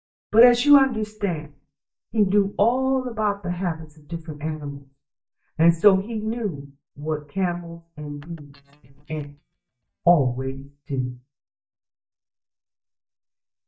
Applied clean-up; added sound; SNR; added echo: neural mask model DeepFilterNet 3.